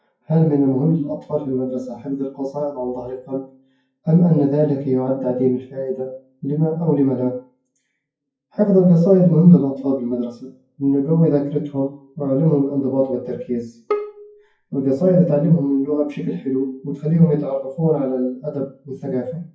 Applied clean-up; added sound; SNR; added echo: classical method WPE with log-MMSE.